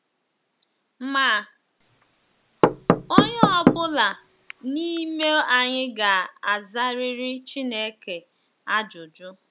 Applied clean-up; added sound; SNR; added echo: none; Knock / Wood; -3 dB; none.